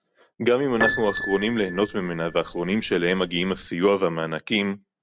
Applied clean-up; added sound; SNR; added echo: none; Piano; 8 dB; none.